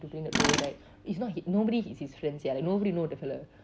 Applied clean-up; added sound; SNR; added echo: none; Tools; 4 dB; none.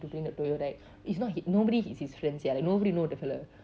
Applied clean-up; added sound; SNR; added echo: none; none; none; none.